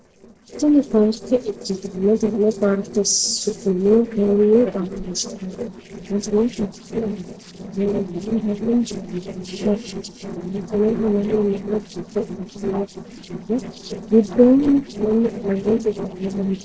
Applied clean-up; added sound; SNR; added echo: neural separator model SepFormer DNS4.